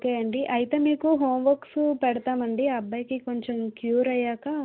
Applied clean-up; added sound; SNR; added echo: none; none; none; none.